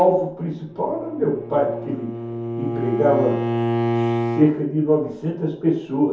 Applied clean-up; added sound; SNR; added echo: none; Bowed string instrument; 5 dB; reverberation time 0.6 s.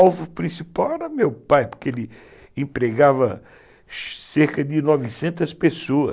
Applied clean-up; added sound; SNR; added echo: none; none; none; none.